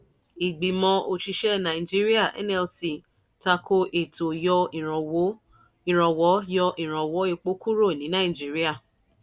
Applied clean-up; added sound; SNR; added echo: none; none; none; none.